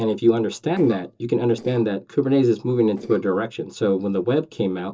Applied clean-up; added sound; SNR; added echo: neural separator model SepFormer DNS4.